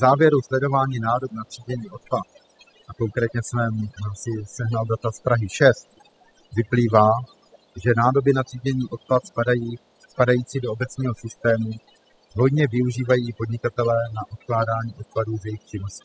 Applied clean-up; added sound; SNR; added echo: classical method spectral subtraction.